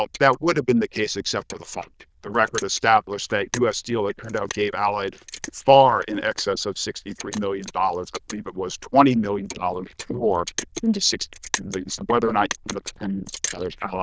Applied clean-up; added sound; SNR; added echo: neural diffusion model UNIVERSE++.